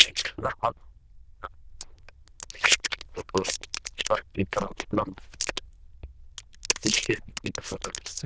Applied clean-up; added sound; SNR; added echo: neural diffusion model UNIVERSE++.